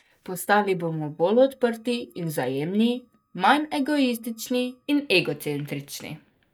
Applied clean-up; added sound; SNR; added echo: neural mask model DeepFilterNet 3.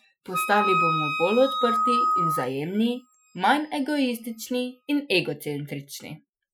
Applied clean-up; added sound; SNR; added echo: classical method Wiener filter.